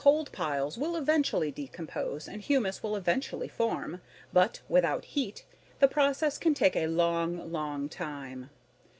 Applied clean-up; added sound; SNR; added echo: none; none; none; none.